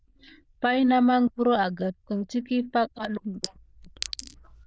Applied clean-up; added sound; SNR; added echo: neural diffusion model UNIVERSE++.